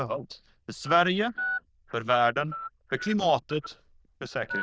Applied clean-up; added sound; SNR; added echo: neural diffusion model UNIVERSE++.